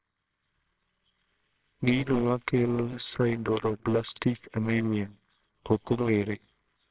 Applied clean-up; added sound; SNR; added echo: neural separator model SepFormer WHAMR!.